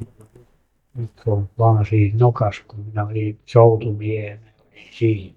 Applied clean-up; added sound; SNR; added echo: neural mask model DeepFilterNet 3.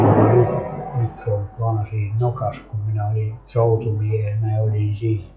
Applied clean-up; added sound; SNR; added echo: classical method log-MMSE.